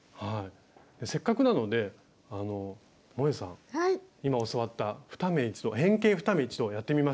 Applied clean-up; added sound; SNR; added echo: none; none; none; none.